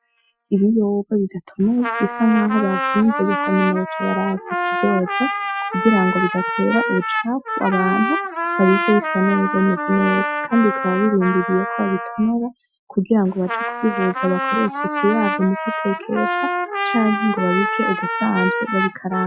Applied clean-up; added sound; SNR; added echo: classical method Wiener filter.